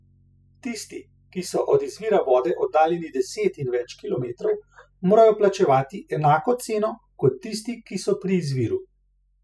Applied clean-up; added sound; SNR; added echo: classical method spectral subtraction.